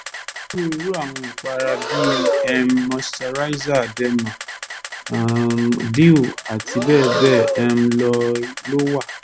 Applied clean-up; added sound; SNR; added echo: none; Camera + Breathing; 6 dB; none.